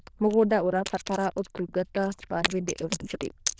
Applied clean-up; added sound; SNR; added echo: neural diffusion model UNIVERSE++.